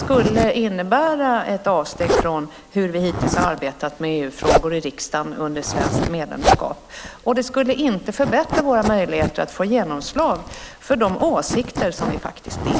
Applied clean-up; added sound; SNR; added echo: none; Zipper (clothing); 4 dB; none.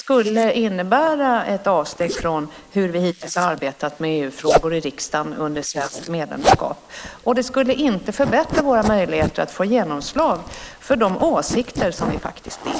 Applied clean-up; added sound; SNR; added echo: neural mask model Resemble Enhance denoiser.